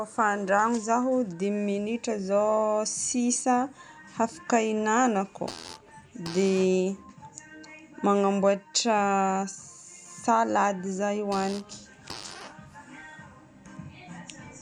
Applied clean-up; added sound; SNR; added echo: none; Fart; 18 dB; none.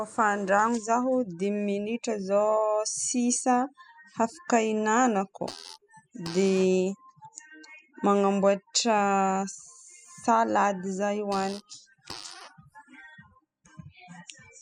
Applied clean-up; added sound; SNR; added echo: classical method spectral subtraction.